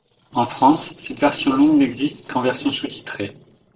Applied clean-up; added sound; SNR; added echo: neural separator model SepFormer DNS4.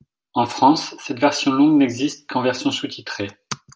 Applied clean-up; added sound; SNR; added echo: none; none; none; none.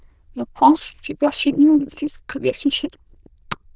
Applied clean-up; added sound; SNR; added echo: neural diffusion model UNIVERSE++.